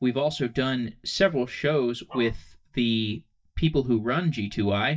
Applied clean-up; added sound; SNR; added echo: neural mask model DeepFilterNet 3.